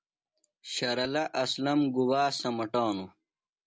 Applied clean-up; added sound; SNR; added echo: none; none; none; none.